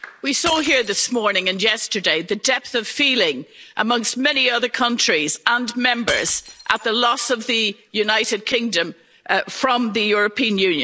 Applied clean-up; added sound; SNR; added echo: none; Shatter; 19 dB; none.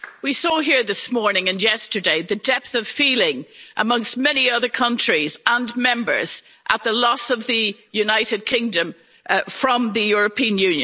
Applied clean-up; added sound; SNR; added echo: none; none; none; none.